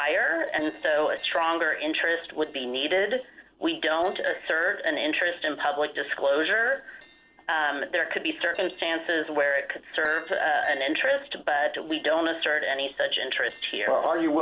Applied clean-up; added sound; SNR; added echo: neural separator model SepFormer DNS4.